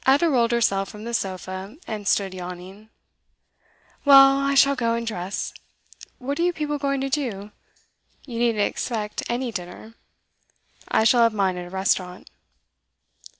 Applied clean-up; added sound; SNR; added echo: none; none; none; none.